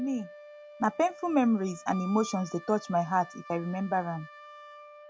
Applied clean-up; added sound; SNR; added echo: none; Wind instrument, woodwind instrument; 17 dB; none.